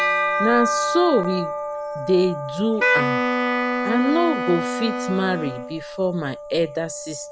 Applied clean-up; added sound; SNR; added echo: none; Bell + Wind instrument, woodwind instrument; 1 dB; none.